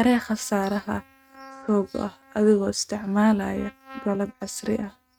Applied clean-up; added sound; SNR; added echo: neural mask model RNNoise.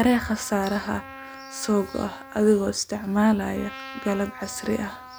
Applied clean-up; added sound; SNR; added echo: none; Trumpet; 17 dB; none.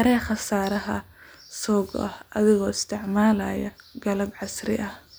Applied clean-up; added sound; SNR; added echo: none; none; none; none.